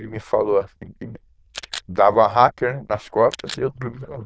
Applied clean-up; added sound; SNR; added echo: neural diffusion model UNIVERSE++.